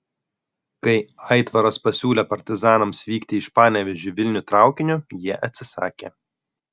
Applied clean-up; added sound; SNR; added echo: none; none; none; none.